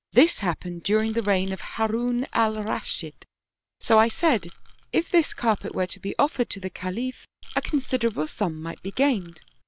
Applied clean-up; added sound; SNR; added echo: none; Rattle / Rattle (instrument); 14 dB; none.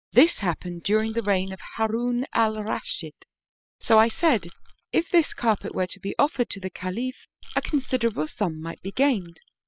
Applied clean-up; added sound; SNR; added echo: classical method spectral subtraction.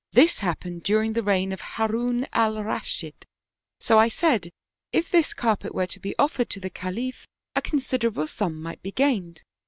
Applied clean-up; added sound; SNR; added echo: none; none; none; none.